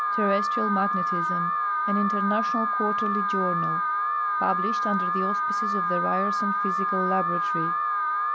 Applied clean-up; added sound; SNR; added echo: none; Alarm; -5 dB; none.